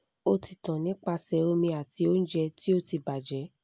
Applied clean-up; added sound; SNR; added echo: none; none; none; none.